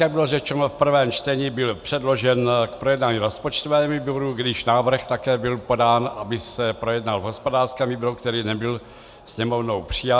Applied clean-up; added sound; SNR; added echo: none; none; none; none.